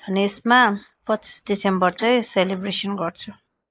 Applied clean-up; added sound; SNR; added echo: neural mask model Resemble Enhance denoiser.